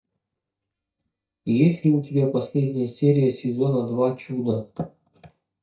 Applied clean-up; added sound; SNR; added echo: neural mask model DeepFilterNet 3.